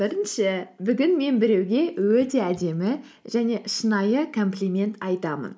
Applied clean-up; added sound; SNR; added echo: none; none; none; none.